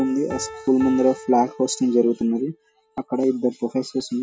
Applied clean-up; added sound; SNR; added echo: none; Piano; 19 dB; none.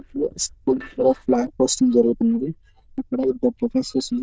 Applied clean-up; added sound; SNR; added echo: neural diffusion model UNIVERSE++.